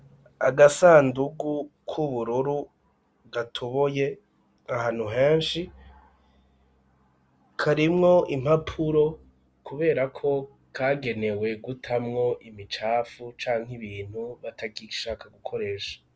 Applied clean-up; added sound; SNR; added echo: none; none; none; none.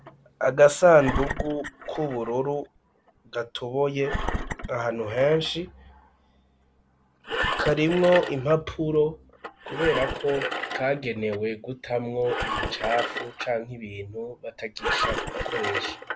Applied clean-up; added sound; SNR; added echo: none; Engine; 7 dB; none.